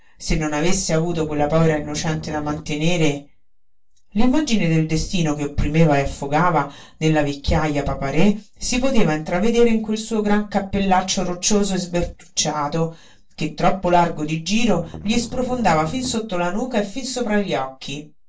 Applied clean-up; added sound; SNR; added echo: none; Strum; 15 dB; reverberation time 0.2 s.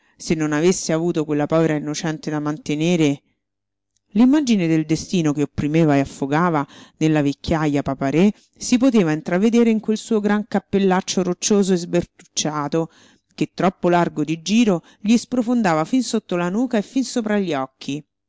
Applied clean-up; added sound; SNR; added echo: none; none; none; none.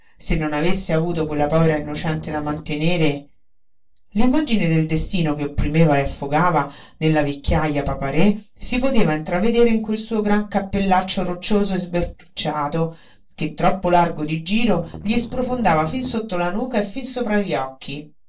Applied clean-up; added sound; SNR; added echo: neural separator model SepFormer DNS4.